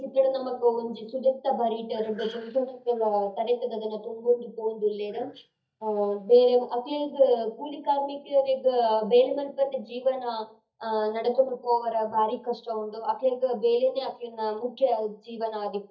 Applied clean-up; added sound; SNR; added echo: neural mask model DeepFilterNet 3.